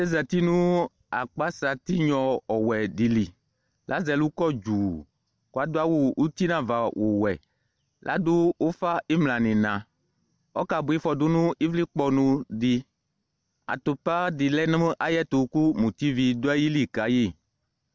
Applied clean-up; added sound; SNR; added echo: none; none; none; none.